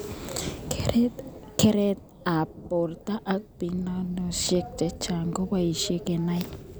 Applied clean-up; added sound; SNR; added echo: none; Thunder; 15 dB; none.